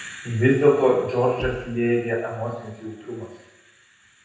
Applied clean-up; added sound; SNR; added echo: none; Knock; 20 dB; reverberation time 0.9 s.